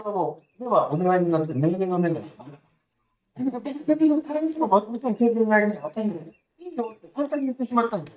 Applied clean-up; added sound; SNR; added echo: neural mask model DeepFilterNet 3.